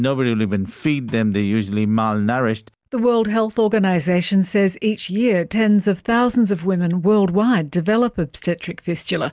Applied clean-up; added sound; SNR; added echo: none; none; none; none.